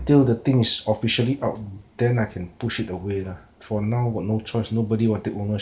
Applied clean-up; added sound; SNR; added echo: none; none; none; none.